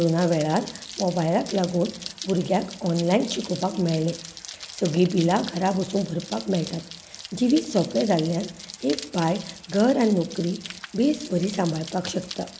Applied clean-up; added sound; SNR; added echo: none; Rain; 15 dB; none.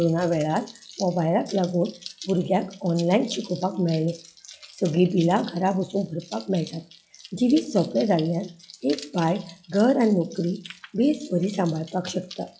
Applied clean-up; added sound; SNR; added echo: classical method log-MMSE.